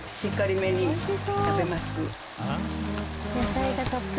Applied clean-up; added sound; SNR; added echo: none; Drawer open or close; 12 dB; none.